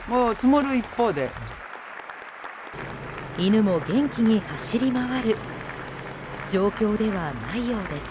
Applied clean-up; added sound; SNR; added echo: none; Applause / Cheering; 14 dB; none.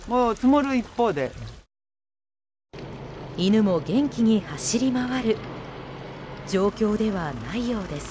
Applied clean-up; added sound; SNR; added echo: none; none; none; none.